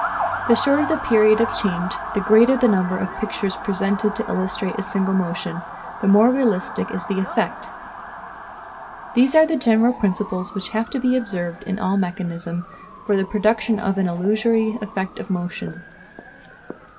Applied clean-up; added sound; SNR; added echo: none; Motor vehicle (road) / Siren; 11 dB; reverberation time 1.9 s.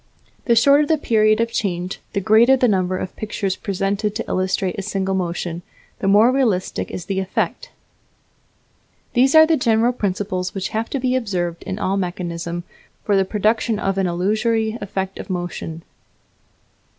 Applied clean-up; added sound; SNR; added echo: none; none; none; none.